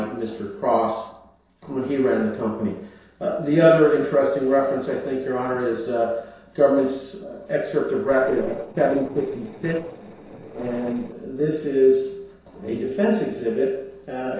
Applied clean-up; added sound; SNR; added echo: neural separator model SepFormer DNS4.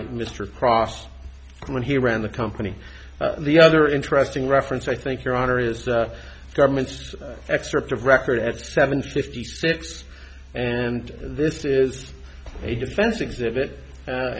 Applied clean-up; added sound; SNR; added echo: none; none; none; none.